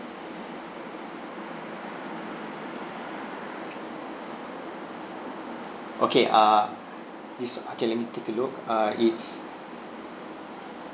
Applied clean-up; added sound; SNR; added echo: none; none; none; none.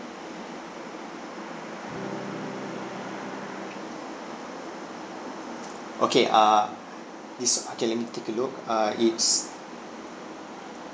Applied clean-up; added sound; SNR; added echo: none; Electric guitar / Strum; 11 dB; none.